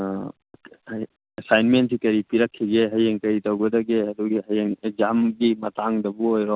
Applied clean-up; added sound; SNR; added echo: none; none; none; none.